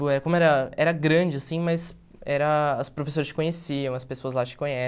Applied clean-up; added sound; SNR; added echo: none; none; none; none.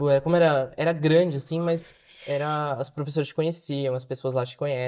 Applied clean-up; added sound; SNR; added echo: neural mask model DeepFilterNet 3.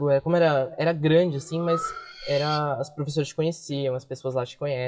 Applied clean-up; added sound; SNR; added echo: classical method WPE with log-MMSE.